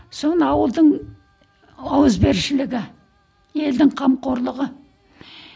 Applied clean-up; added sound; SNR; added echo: none; none; none; none.